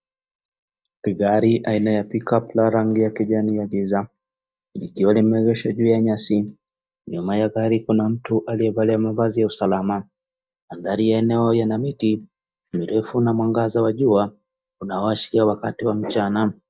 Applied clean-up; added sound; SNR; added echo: neural mask model DeepFilterNet 3.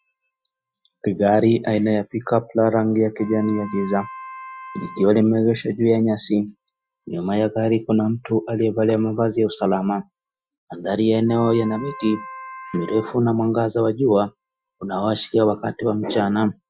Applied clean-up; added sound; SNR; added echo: classical method Wiener filter.